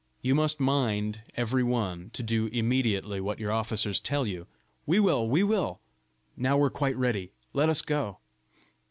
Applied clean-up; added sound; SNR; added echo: none; none; none; none.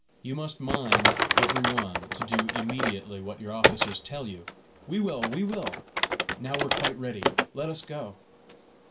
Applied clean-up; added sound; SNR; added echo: none; Typing; -5 dB; reverberation time 0.2 s.